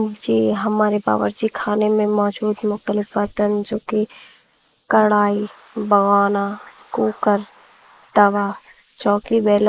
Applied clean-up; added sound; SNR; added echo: neural mask model Resemble Enhance denoiser.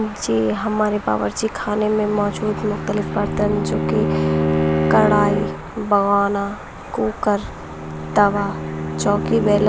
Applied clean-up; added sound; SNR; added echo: none; Bowed string instrument; 4 dB; none.